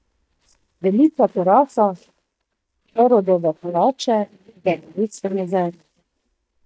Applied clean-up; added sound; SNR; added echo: neural mask model DeepFilterNet 3.